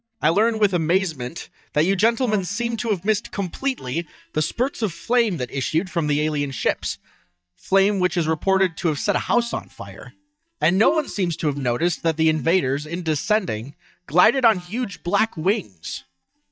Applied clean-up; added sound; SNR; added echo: neural mask model DeepFilterNet 3.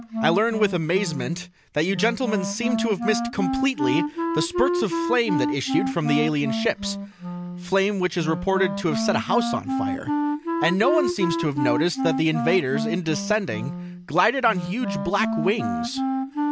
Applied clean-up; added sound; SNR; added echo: none; Wind instrument, woodwind instrument; 2 dB; none.